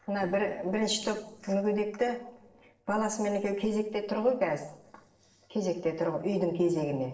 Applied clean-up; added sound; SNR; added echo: neural separator model SepFormer DNS4.